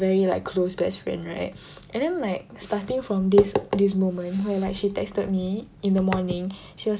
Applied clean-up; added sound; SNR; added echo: none; none; none; none.